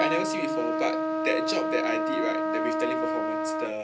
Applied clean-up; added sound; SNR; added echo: none; Trumpet; -4 dB; reverberation time 0.2 s.